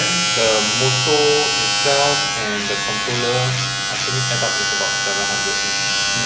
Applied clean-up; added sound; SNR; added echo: none; Domestic sounds, home sounds; -3 dB; none.